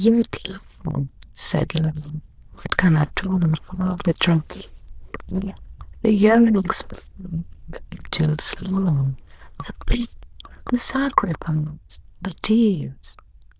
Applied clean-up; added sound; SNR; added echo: neural diffusion model UNIVERSE++.